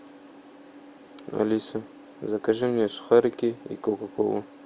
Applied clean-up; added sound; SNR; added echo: none; none; none; none.